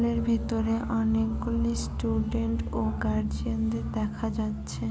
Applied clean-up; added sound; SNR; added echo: none; none; none; none.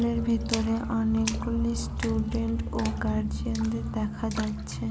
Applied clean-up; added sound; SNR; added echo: none; Splash, splatter; 15 dB; none.